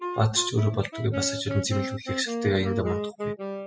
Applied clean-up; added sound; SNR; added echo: classical method spectral subtraction.